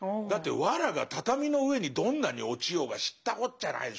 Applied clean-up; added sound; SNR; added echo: none; none; none; none.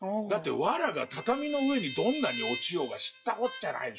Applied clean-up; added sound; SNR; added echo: classical method WPE with log-MMSE.